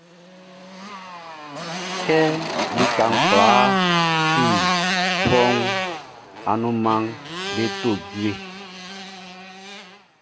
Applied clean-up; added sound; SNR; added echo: none; Motorcycle; -1 dB; none.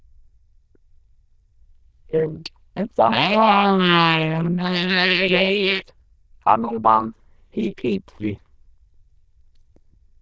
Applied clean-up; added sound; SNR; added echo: neural diffusion model UNIVERSE++.